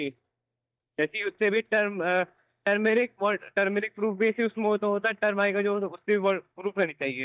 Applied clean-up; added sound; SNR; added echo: neural mask model DeepFilterNet 3.